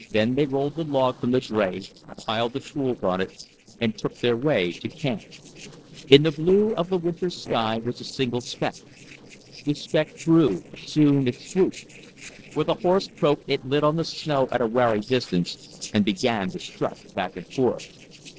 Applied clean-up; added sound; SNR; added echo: neural separator model SepFormer DNS4.